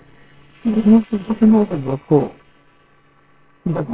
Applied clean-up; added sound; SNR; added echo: neural separator model SepFormer WHAMR!.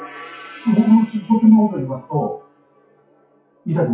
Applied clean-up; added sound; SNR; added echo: classical method WPE with log-MMSE.